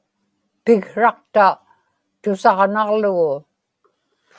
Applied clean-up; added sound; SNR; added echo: none; none; none; none.